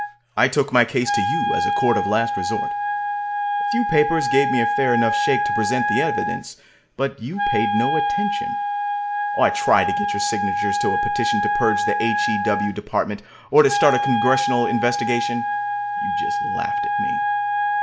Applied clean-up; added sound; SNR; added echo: none; Wind instrument, woodwind instrument; -1 dB; none.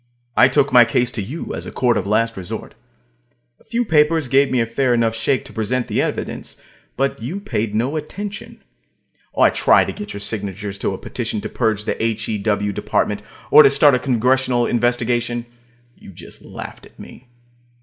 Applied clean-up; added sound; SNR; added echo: none; none; none; none.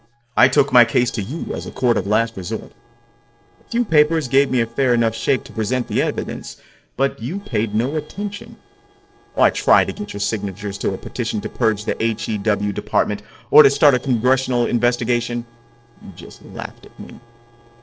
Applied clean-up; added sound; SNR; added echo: neural separator model SepFormer DNS4.